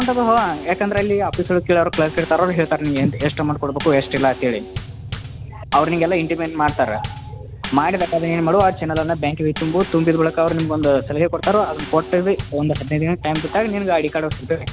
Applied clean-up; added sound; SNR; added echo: none; Bass drum / Snare drum / Drum kit; 12 dB; none.